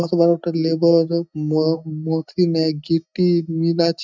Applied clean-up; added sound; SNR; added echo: neural mask model DeepFilterNet 3.